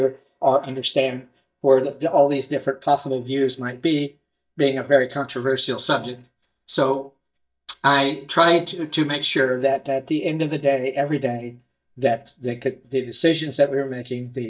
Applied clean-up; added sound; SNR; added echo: neural mask model DeepFilterNet 3.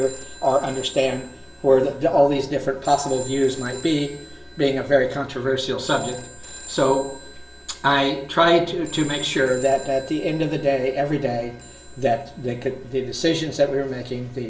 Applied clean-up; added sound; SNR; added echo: none; Telephone; 20 dB; reverberation time 0.2 s.